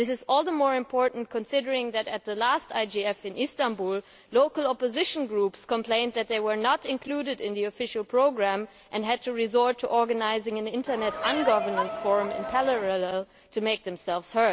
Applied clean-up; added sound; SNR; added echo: none; Crowd; 5 dB; none.